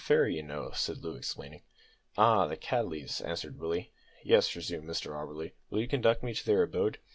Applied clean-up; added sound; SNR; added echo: none; none; none; none.